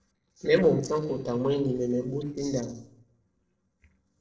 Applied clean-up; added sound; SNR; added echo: neural separator model SepFormer DNS4.